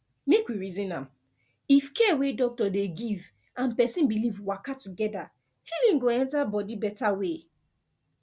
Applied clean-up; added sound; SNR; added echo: none; none; none; none.